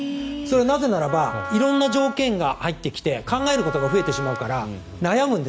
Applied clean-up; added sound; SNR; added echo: none; Wind instrument, woodwind instrument; 11 dB; none.